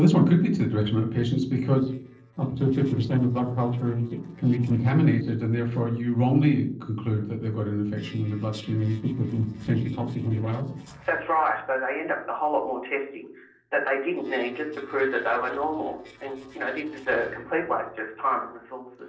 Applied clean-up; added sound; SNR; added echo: neural separator model SepFormer DNS4.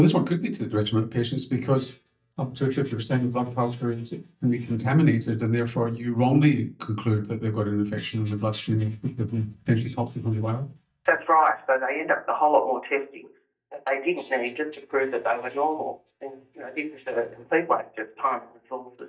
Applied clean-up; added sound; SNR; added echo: neural mask model DeepFilterNet 3.